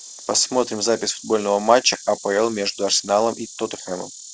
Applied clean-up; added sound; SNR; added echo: none; Insect; 17 dB; none.